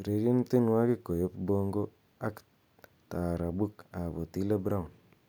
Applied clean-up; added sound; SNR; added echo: none; none; none; none.